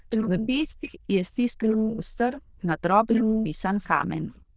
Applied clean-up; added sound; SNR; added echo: neural diffusion model UNIVERSE++.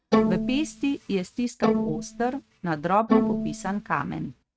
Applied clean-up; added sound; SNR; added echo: neural mask model RNNoise.